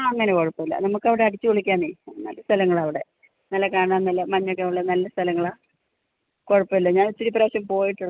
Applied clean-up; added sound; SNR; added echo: none; none; none; none.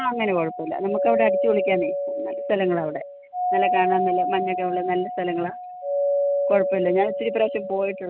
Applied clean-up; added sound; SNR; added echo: none; Doorbell; 1 dB; none.